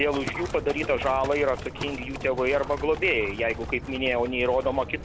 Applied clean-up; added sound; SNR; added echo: none; Livestock, farm animals, working animals; 10 dB; none.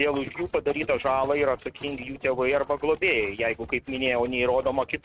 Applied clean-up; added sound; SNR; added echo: neural mask model RNNoise.